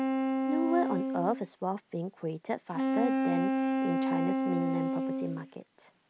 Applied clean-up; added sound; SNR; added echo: none; Wind instrument, woodwind instrument; -4 dB; none.